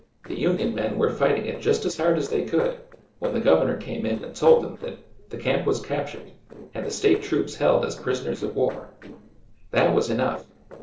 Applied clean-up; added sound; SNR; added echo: neural separator model SepFormer DNS4.